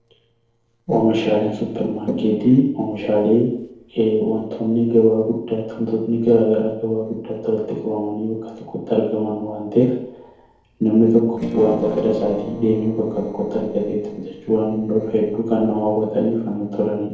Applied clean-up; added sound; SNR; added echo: neural separator model SepFormer DNS4.